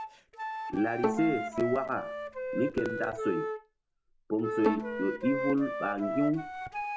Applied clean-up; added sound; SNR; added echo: none; Wind instrument, woodwind instrument + Bowed string instrument; 2 dB; none.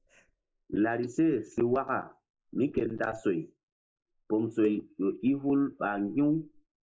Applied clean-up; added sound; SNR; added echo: neural mask model Resemble Enhance denoiser.